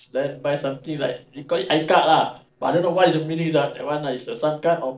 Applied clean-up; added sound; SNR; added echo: neural separator model SepFormer DNS4.